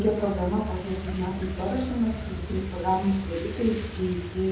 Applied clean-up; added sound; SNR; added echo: none; Truck; 7 dB; reverberation time 1.0 s.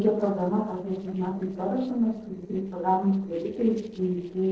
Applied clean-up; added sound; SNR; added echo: neural separator model SepFormer DNS4.